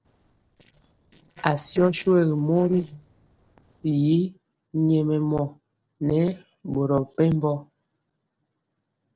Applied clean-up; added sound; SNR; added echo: neural separator model SepFormer DNS4.